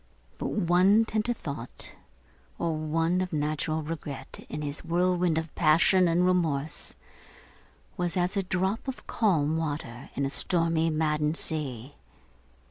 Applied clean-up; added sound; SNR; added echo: none; none; none; none.